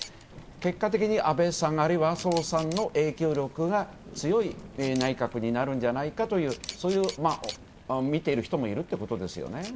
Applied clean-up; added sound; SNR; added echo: none; Camera + Thunder / Rain; 17 dB; none.